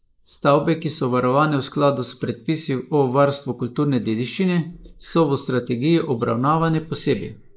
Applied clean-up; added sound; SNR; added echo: neural mask model Resemble Enhance denoiser.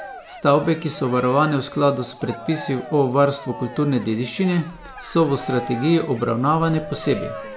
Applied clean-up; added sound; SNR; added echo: none; Cheering; 15 dB; none.